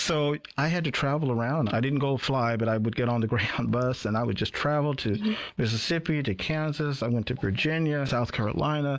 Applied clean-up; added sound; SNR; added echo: none; none; none; none.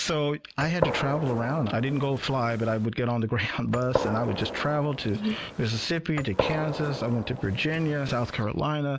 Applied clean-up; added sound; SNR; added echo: none; Gunshot, gunfire; 7 dB; none.